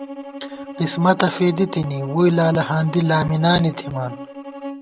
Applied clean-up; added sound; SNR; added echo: none; Bowed string instrument; 14 dB; none.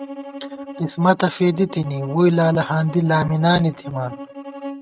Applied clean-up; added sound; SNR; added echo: neural mask model RNNoise.